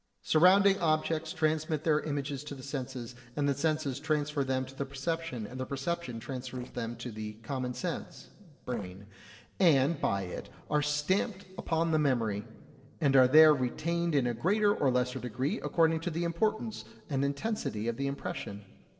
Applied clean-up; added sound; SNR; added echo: neural separator model SepFormer DNS4.